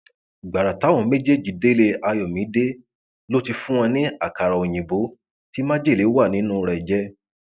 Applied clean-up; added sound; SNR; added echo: none; none; none; none.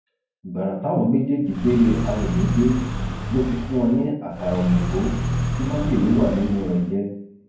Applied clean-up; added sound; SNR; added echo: none; Car; 4 dB; reverberation time 0.9 s.